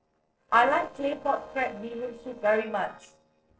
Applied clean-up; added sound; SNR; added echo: neural separator model SepFormer DNS4.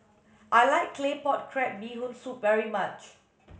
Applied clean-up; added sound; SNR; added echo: none; none; none; none.